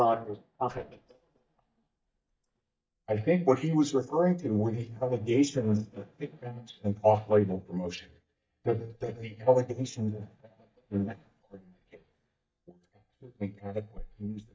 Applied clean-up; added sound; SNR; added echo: neural mask model DeepFilterNet 3.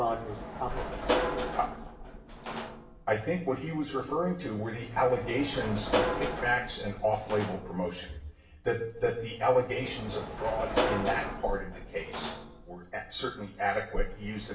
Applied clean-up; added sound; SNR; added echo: none; Sliding door / Slam; 4 dB; reverberation time 0.8 s.